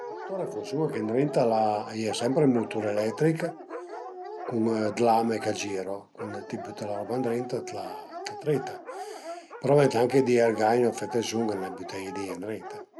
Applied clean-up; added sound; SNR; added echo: none; Dog; 11 dB; none.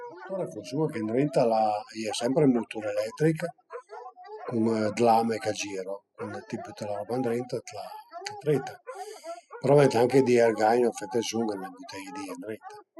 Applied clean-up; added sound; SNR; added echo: classical method spectral subtraction.